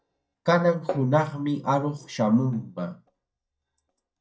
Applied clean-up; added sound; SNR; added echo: neural mask model DeepFilterNet 3.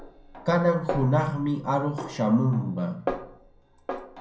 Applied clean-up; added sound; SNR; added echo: none; Snare drum; 11 dB; reverberation time 0.6 s.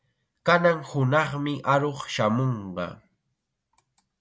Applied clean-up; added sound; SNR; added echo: none; none; none; none.